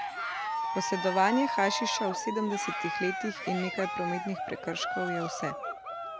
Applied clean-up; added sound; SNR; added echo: none; Cheering; 2 dB; none.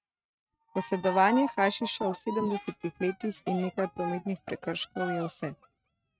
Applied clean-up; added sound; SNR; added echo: neural mask model RNNoise.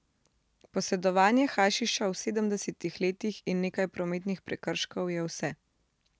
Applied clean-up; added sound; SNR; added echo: none; none; none; none.